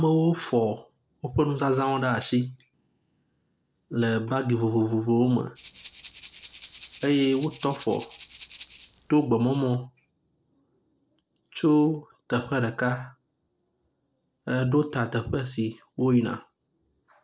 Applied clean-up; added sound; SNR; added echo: neural separator model SepFormer DNS4.